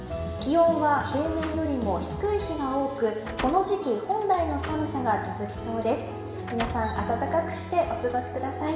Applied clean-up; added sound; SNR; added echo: none; Slam; 17 dB; reverberation time 1.9 s.